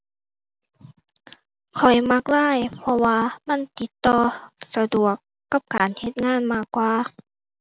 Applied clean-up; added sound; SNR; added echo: none; none; none; none.